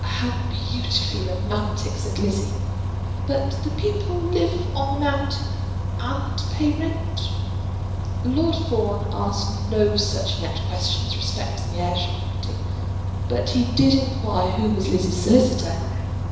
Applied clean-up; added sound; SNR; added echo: none; Bus; 0 dB; reverberation time 1.0 s.